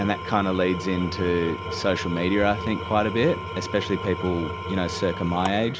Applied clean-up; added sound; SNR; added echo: none; Engine / Tools; 7 dB; none.